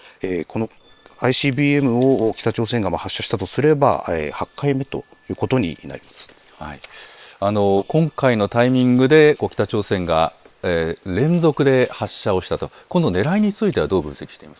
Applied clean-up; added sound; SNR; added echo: neural separator model SepFormer WHAM!.